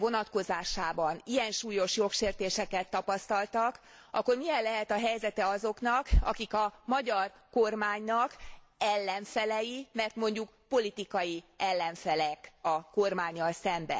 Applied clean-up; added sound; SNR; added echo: none; none; none; none.